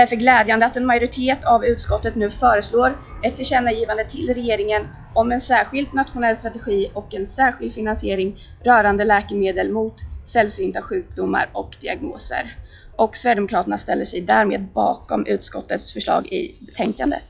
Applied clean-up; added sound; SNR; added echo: classical method log-MMSE.